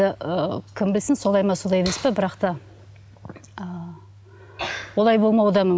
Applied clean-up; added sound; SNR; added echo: none; none; none; none.